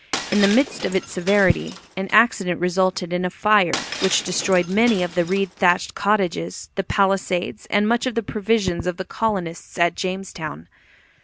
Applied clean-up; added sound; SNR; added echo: none; Shatter; 12 dB; none.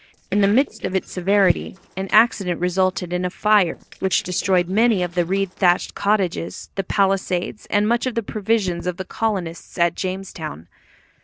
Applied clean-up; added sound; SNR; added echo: neural separator model SepFormer DNS4.